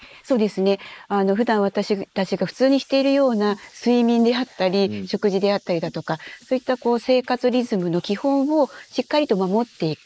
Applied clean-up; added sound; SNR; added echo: neural mask model Resemble Enhance denoiser.